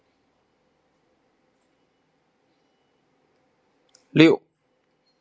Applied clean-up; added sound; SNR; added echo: none; none; none; none.